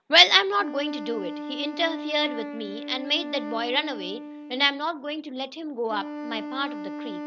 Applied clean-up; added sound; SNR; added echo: none; Wind instrument, woodwind instrument; 9 dB; none.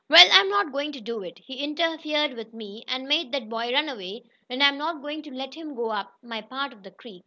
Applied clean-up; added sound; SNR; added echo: none; none; none; none.